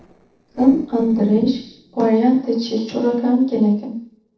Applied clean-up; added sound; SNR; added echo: neural separator model SepFormer DNS4.